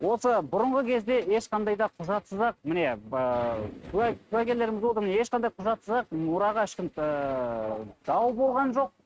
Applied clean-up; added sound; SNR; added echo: neural mask model RNNoise.